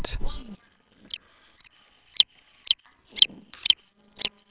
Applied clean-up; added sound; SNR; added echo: neural separator model SepFormer WHAMR!.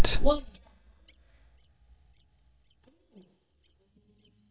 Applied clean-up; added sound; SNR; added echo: neural mask model DeepFilterNet 3.